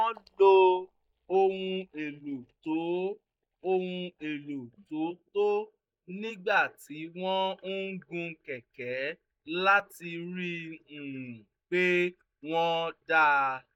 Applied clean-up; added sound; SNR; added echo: neural mask model DeepFilterNet 3.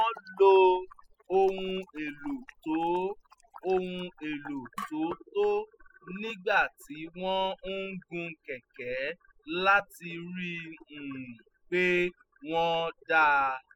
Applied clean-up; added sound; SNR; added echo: classical method spectral subtraction.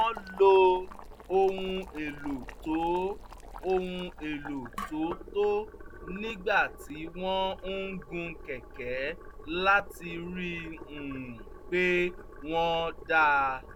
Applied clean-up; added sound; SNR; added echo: none; Boiling; 14 dB; none.